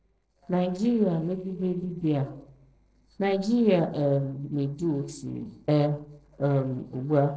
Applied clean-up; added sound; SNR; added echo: neural separator model SepFormer DNS4.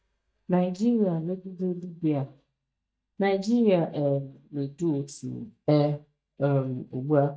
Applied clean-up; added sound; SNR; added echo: neural mask model DeepFilterNet 3.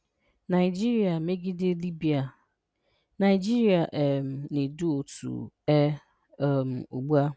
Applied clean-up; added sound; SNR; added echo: none; none; none; none.